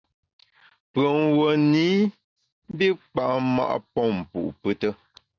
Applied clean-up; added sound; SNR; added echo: none; none; none; none.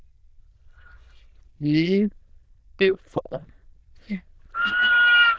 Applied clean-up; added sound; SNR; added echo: neural diffusion model UNIVERSE++.